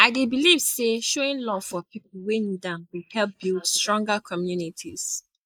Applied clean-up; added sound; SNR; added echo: neural mask model Resemble Enhance denoiser.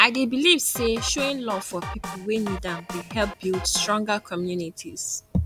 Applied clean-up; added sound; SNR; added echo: none; Drum kit; 11 dB; none.